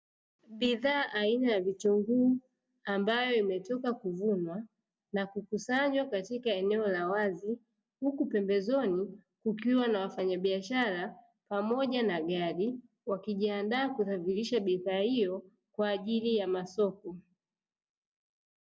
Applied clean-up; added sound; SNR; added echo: none; none; none; none.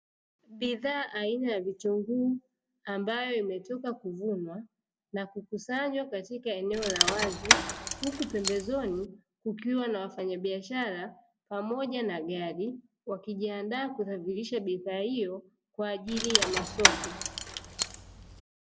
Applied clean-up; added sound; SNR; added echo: none; Rattle / Keys jangling; -4 dB; none.